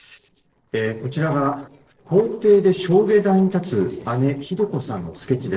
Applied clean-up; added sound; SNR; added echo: neural separator model SepFormer DNS4.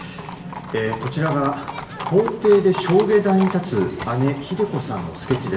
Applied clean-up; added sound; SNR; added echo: none; Livestock, farm animals, working animals; 12 dB; reverberation time 0.7 s.